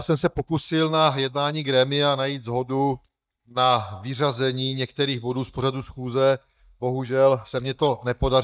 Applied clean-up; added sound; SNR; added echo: neural mask model DeepFilterNet 3.